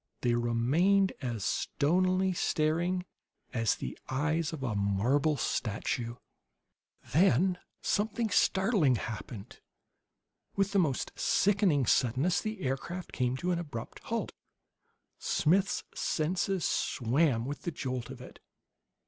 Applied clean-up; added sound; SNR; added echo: none; none; none; none.